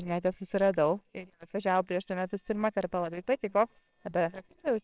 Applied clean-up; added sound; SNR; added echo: neural separator model SepFormer WHAMR!.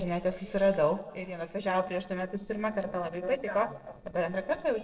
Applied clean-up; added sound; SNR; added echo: neural separator model SepFormer DNS4.